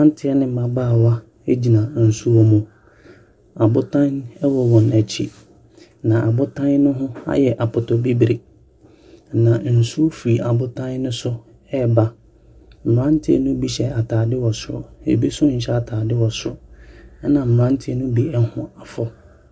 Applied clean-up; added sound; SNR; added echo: none; none; none; none.